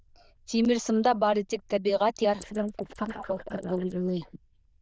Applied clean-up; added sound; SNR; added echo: neural diffusion model UNIVERSE++.